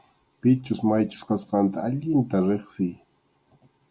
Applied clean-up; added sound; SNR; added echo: none; none; none; none.